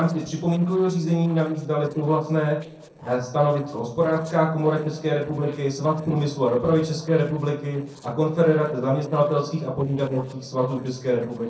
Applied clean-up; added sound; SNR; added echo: neural separator model SepFormer DNS4.